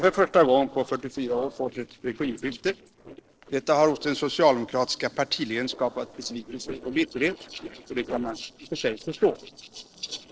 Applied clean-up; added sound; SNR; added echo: neural separator model SepFormer DNS4.